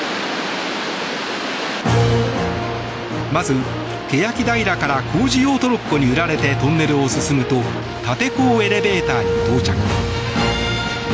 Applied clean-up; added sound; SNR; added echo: none; none; none; none.